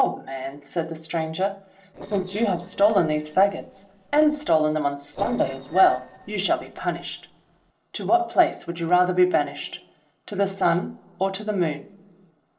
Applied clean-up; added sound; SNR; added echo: neural separator model SepFormer DNS4.